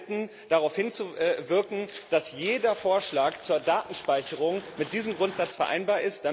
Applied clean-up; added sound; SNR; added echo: none; Walk, footsteps; 19 dB; none.